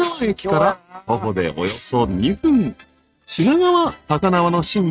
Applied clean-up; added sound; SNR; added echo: neural mask model RNNoise.